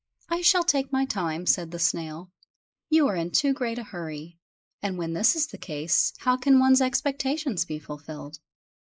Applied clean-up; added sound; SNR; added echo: neural mask model Resemble Enhance denoiser.